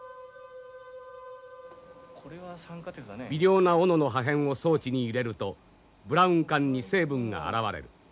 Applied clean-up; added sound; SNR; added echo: none; none; none; none.